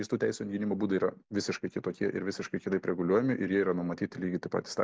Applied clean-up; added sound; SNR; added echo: none; none; none; none.